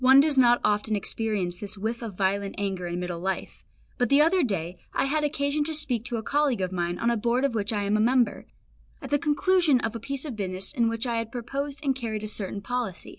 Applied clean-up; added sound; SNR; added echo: none; none; none; none.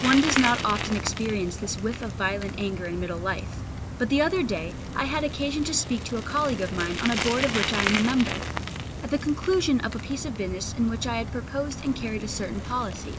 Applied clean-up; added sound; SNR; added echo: none; Bicycle; 5 dB; none.